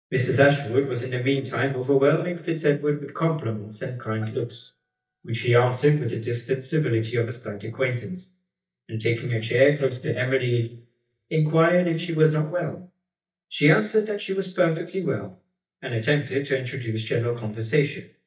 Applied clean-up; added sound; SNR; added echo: neural mask model DeepFilterNet 3.